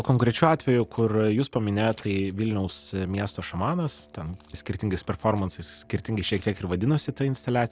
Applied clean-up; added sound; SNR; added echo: neural separator model SepFormer DNS4.